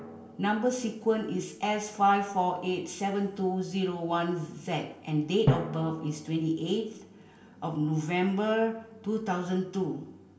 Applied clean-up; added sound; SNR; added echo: none; Drum; 11 dB; reverberation time 0.7 s.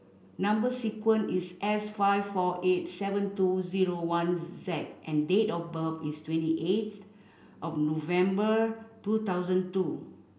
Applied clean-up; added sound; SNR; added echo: none; none; none; none.